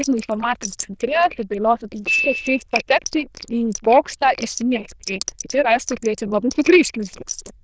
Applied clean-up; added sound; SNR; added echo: neural diffusion model UNIVERSE++.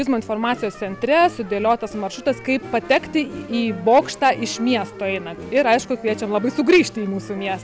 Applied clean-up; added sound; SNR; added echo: none; none; none; none.